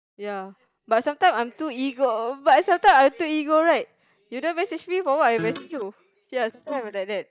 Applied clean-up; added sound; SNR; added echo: neural mask model DeepFilterNet 3.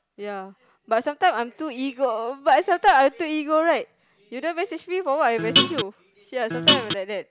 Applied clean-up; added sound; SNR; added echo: none; Guitar; -3 dB; none.